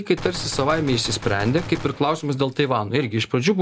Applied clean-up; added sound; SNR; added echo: none; Gunshot, gunfire; 13 dB; none.